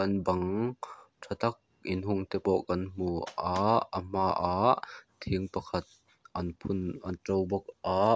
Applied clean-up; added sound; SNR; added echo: none; none; none; none.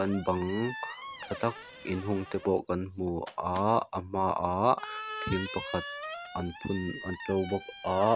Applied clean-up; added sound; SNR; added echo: none; Squeak; 10 dB; none.